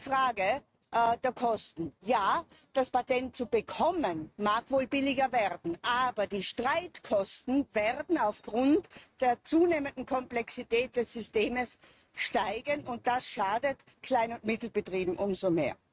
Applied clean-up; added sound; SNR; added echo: neural mask model RNNoise.